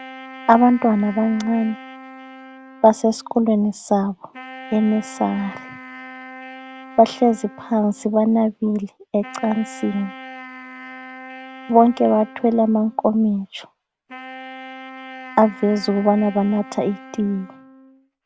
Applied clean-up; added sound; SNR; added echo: none; Wind instrument, woodwind instrument; 18 dB; none.